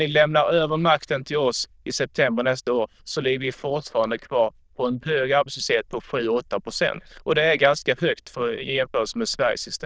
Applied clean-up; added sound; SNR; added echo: neural diffusion model UNIVERSE++.